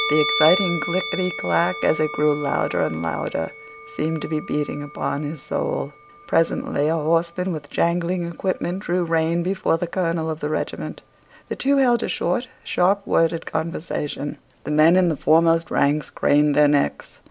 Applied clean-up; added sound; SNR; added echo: none; Musical instrument; 12 dB; none.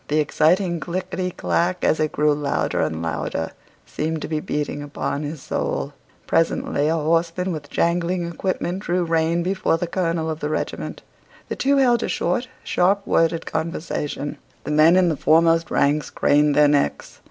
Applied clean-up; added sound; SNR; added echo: none; none; none; none.